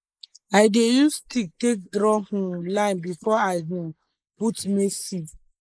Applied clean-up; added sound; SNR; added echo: neural mask model Resemble Enhance denoiser.